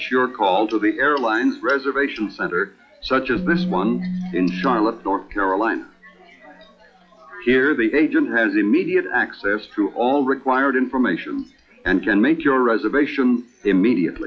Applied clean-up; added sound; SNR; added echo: classical method log-MMSE.